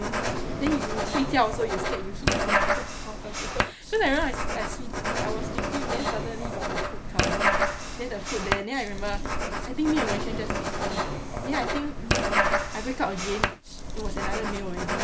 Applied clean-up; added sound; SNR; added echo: none; Writing; -4 dB; none.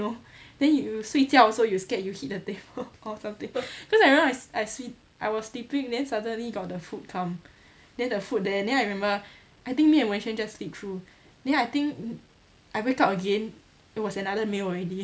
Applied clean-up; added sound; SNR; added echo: none; none; none; none.